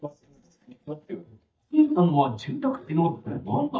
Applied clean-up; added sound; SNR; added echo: neural mask model DeepFilterNet 3.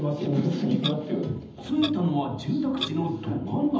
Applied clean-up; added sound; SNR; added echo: none; Clock; 14 dB; reverberation time 0.8 s.